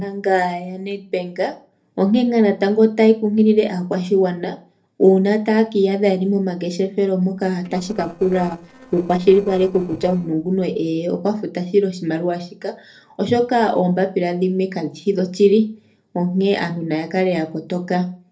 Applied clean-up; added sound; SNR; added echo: neural separator model SepFormer DNS4.